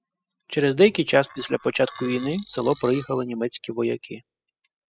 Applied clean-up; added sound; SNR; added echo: classical method spectral subtraction.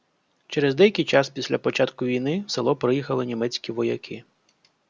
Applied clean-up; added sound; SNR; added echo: none; none; none; none.